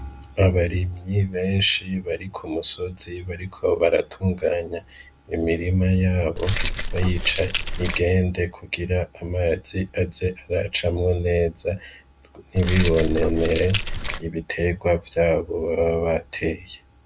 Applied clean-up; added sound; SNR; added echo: none; Keys jangling; 1 dB; none.